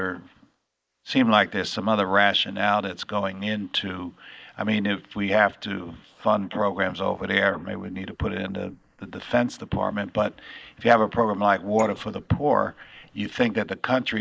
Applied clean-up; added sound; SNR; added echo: neural mask model Resemble Enhance denoiser.